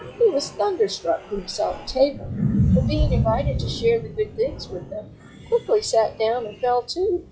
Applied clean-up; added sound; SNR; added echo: classical method log-MMSE.